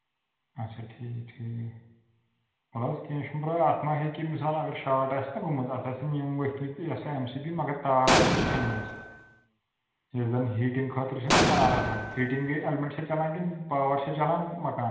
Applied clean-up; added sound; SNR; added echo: none; Explosion; -3 dB; reverberation time 1.1 s.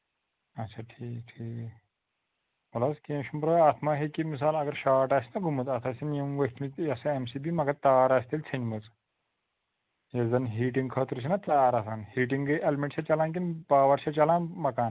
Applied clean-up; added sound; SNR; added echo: none; none; none; none.